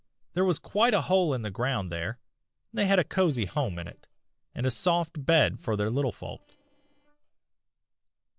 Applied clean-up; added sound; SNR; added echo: neural separator model SepFormer DNS4.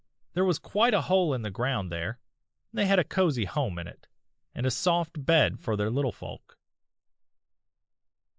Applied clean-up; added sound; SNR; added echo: neural mask model Resemble Enhance denoiser.